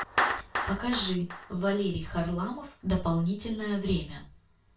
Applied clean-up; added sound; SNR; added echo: none; Clapping; 6 dB; reverberation time 0.3 s.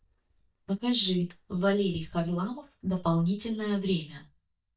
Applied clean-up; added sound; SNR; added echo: neural mask model DeepFilterNet 3.